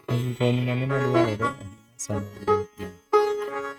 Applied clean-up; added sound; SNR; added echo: neural mask model RNNoise.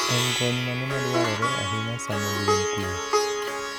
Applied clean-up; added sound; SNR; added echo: none; Plucked string instrument; -4 dB; none.